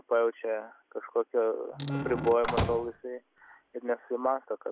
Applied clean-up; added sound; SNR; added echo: none; Squeak / Slam / Wood; 3 dB; none.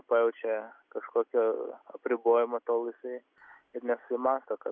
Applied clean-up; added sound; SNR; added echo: none; none; none; none.